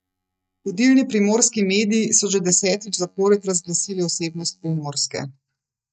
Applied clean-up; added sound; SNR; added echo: neural mask model DeepFilterNet 3.